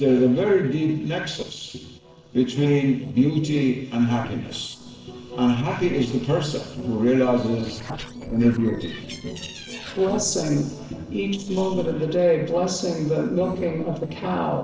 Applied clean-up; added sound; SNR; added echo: neural separator model SepFormer DNS4.